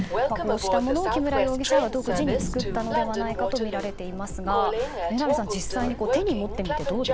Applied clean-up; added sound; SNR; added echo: none; Train; -1 dB; none.